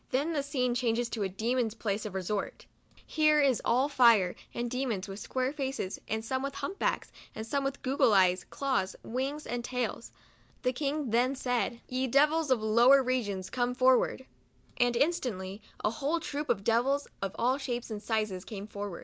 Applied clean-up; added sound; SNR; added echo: none; none; none; none.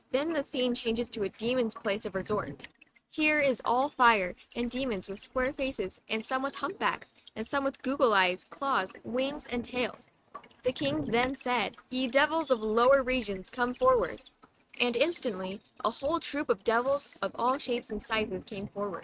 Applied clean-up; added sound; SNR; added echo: neural mask model RNNoise.